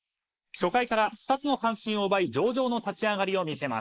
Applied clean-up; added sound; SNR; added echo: neural mask model Resemble Enhance denoiser.